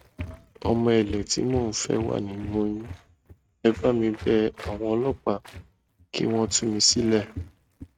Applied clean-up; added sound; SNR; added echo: neural mask model RNNoise.